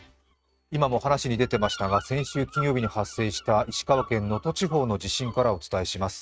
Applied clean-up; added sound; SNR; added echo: neural mask model RNNoise.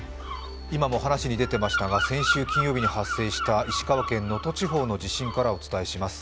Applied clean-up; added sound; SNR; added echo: none; Bird vocalization, bird call, bird song; 6 dB; none.